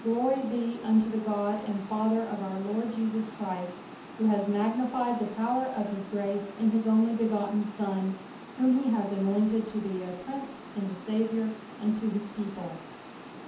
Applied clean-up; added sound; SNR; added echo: none; Water; 16 dB; reverberation time 0.6 s.